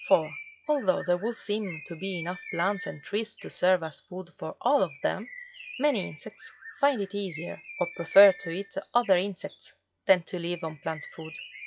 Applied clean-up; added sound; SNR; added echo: classical method log-MMSE.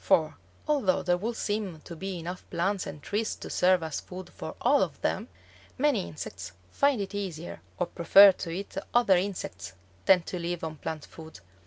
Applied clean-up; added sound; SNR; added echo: none; none; none; none.